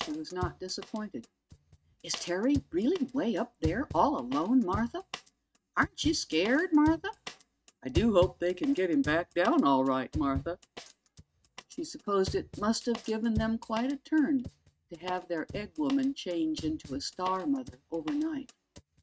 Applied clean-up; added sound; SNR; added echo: neural mask model RNNoise.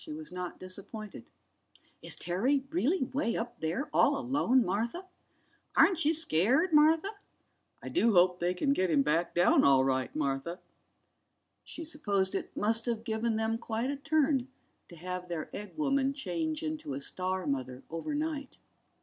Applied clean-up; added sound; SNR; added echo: none; none; none; none.